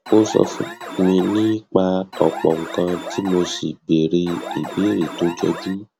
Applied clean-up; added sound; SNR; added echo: none; Alarm; 11 dB; none.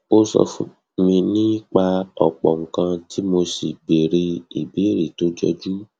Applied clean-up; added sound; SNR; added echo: none; none; none; none.